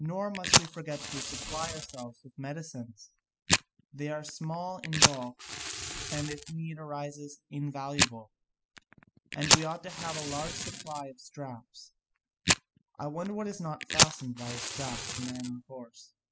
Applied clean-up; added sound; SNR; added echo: classical method spectral subtraction.